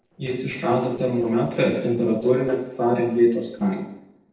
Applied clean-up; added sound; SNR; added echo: neural separator model SepFormer DNS4.